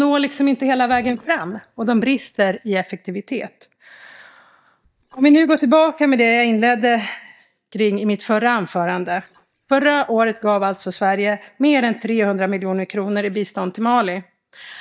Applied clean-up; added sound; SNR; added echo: neural mask model DeepFilterNet 3.